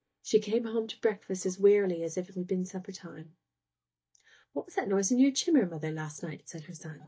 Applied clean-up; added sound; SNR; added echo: neural mask model DeepFilterNet 3.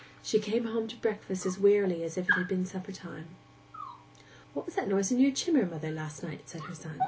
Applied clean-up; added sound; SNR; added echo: none; Dog; 10 dB; none.